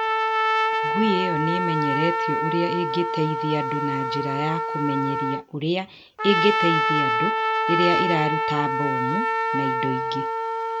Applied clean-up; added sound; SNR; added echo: none; Trumpet; -2 dB; none.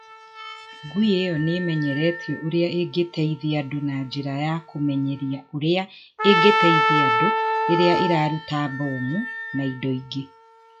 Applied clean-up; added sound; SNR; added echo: classical method log-MMSE.